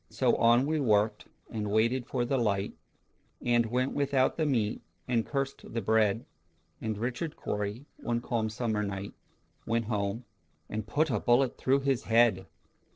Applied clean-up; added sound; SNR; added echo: neural separator model SepFormer DNS4.